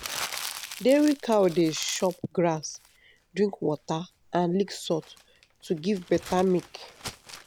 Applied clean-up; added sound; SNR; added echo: none; Crumpling, crinkling; 15 dB; none.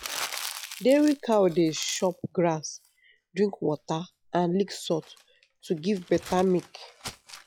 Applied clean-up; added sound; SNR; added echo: classical method log-MMSE.